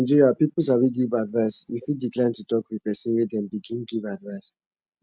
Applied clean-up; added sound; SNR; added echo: none; none; none; none.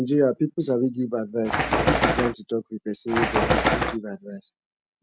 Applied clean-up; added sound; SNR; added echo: none; Bird; -4 dB; none.